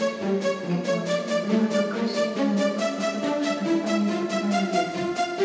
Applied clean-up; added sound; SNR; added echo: none; Musical instrument; -5 dB; reverberation time 0.8 s.